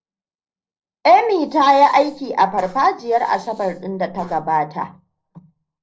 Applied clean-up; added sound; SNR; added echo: neural separator model SepFormer DNS4.